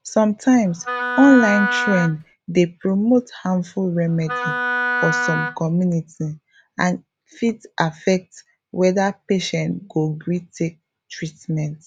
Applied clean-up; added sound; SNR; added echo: none; Wind instrument, woodwind instrument; 3 dB; none.